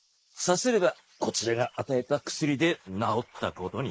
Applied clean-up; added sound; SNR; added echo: neural mask model Resemble Enhance denoiser.